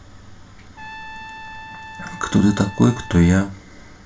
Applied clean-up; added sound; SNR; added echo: none; Trumpet; 17 dB; reverberation time 0.2 s.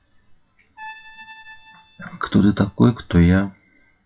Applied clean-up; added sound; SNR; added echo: classical method WPE with log-MMSE.